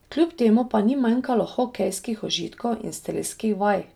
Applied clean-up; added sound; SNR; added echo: none; none; none; none.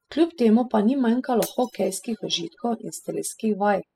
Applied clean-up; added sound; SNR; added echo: classical method spectral subtraction.